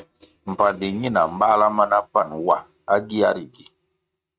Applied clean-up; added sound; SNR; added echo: neural mask model RNNoise.